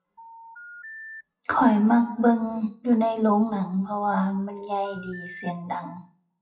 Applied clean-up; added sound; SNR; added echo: classical method WPE with log-MMSE.